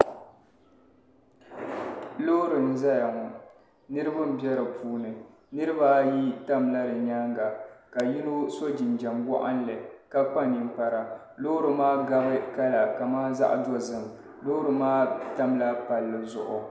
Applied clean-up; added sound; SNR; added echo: none; none; none; none.